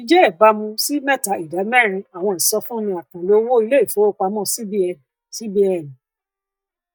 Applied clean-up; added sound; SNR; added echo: neural mask model DeepFilterNet 3.